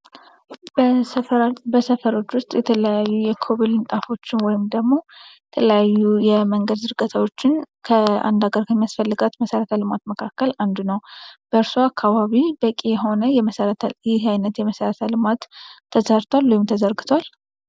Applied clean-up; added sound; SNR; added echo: none; none; none; none.